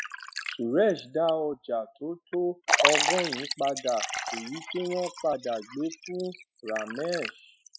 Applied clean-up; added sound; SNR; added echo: classical method spectral subtraction.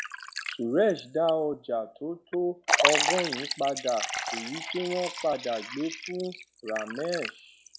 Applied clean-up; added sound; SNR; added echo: none; Liquid; 3 dB; none.